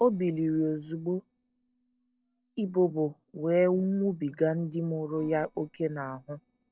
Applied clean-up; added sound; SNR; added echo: neural separator model SepFormer DNS4.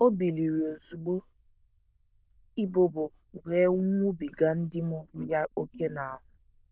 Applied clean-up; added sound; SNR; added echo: neural diffusion model UNIVERSE++.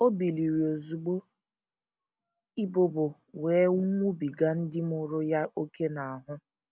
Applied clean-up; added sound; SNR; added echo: none; none; none; none.